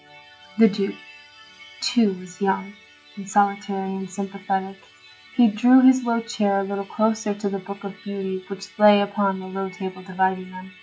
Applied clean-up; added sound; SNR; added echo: classical method log-MMSE.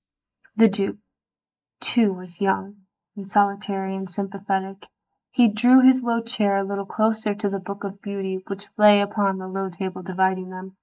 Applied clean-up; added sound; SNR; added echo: neural mask model Resemble Enhance denoiser.